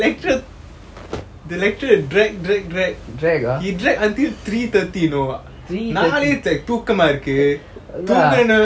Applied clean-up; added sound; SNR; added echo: none; none; none; none.